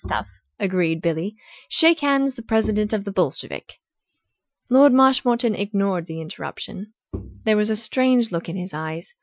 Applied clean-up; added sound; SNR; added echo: classical method Wiener filter.